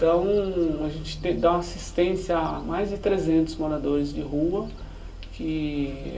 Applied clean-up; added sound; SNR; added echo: none; Gull, seagull; 13 dB; reverberation time 0.2 s.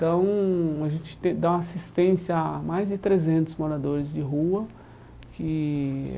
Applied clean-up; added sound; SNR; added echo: none; none; none; none.